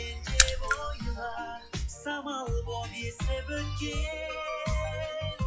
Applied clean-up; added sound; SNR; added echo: classical method log-MMSE.